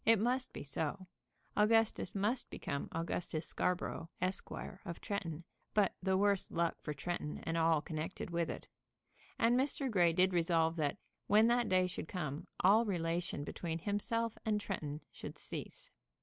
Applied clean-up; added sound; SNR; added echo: none; none; none; none.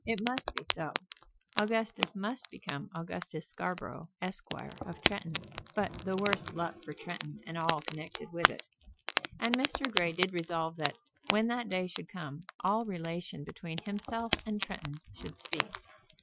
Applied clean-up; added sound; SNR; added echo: classical method Wiener filter.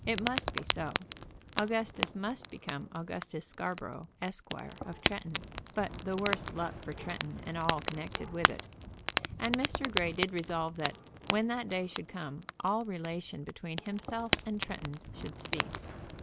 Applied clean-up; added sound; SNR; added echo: none; Fire; 1 dB; none.